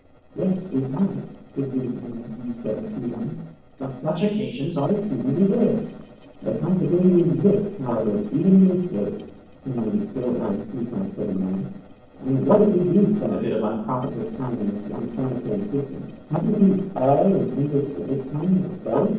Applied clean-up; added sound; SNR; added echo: neural separator model SepFormer DNS4.